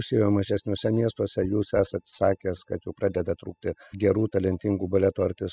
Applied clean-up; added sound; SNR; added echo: classical method spectral subtraction.